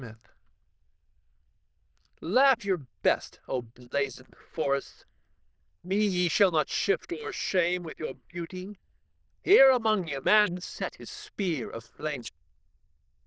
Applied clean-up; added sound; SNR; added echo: neural diffusion model UNIVERSE++.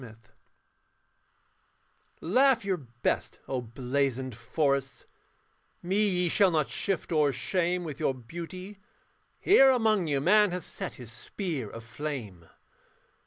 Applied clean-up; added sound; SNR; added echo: none; none; none; none.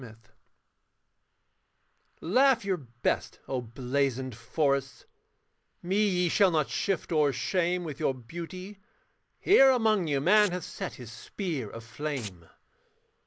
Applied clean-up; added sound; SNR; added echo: neural mask model Resemble Enhance denoiser.